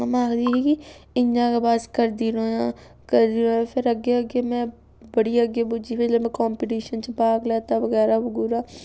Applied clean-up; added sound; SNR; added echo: none; none; none; none.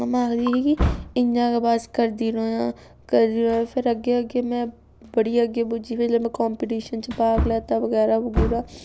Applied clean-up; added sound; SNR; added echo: none; Wood; 9 dB; none.